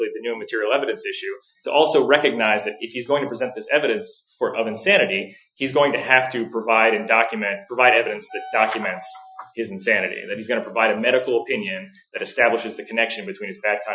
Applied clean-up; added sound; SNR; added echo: classical method Wiener filter.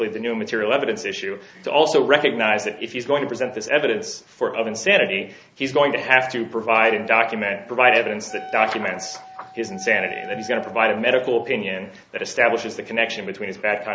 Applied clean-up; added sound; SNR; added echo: none; Wind instrument, woodwind instrument; 16 dB; none.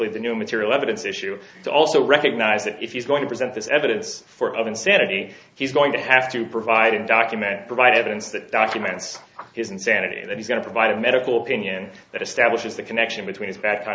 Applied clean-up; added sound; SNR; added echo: none; none; none; none.